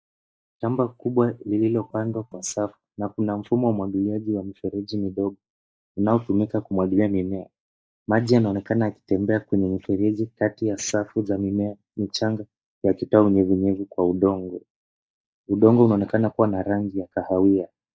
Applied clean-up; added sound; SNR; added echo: neural mask model DeepFilterNet 3.